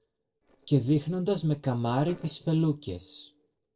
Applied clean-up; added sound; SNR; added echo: neural separator model SepFormer DNS4.